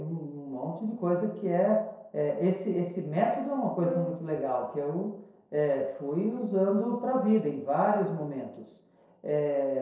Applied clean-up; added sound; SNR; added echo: neural separator model SepFormer DNS4.